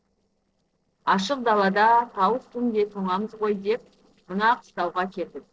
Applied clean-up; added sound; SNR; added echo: neural separator model SepFormer DNS4.